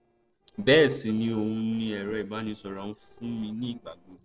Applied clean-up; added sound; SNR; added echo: neural separator model SepFormer DNS4.